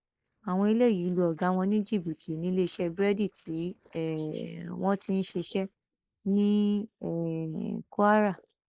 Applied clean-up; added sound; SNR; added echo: neural mask model Resemble Enhance denoiser.